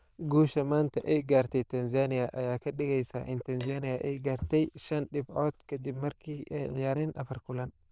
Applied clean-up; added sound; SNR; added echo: neural diffusion model UNIVERSE++.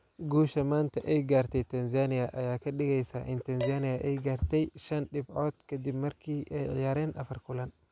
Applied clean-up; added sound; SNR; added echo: none; Dishes, pots, and pans; 15 dB; none.